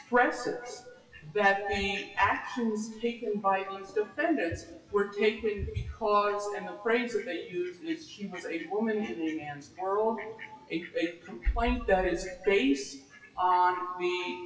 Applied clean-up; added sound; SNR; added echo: classical method WPE with log-MMSE.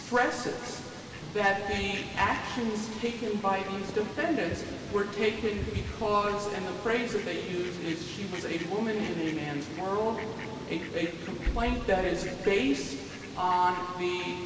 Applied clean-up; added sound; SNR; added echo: none; Fowl; 11 dB; reverberation time 2.3 s.